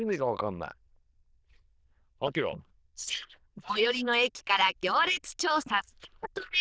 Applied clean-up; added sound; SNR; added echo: neural diffusion model UNIVERSE++.